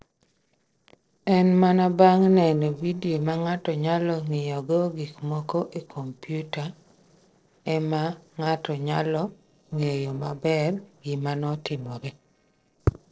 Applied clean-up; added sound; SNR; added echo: neural separator model SepFormer DNS4.